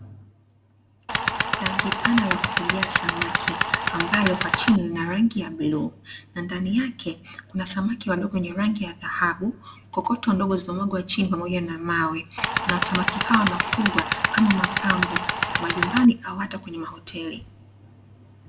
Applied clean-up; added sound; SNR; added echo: none; Tools; -1 dB; reverberation time 0.3 s.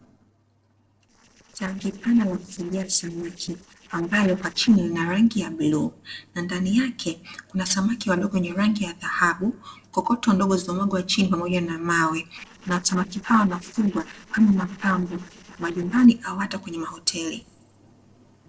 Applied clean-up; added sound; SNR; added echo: neural separator model SepFormer DNS4.